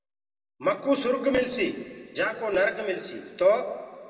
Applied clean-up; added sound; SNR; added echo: none; none; none; reverberation time 1.7 s.